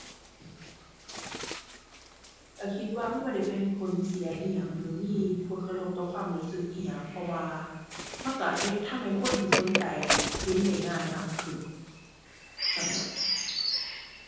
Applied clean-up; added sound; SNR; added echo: none; Bird; 3 dB; reverberation time 1.3 s.